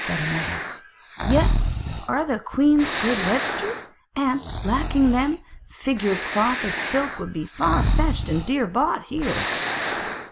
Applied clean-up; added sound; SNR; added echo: none; Breathing; 1 dB; none.